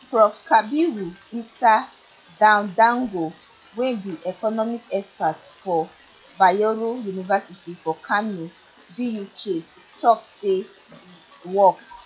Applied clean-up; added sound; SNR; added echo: classical method log-MMSE.